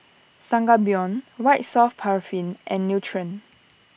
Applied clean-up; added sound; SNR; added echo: none; none; none; none.